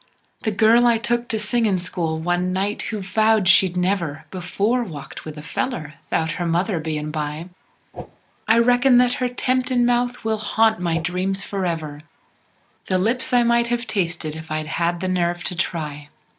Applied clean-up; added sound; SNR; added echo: none; Whoosh, swoosh, swish; 12 dB; none.